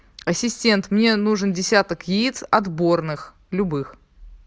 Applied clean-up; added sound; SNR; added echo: none; none; none; none.